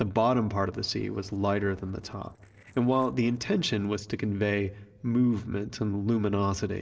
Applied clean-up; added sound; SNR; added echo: neural separator model SepFormer DNS4.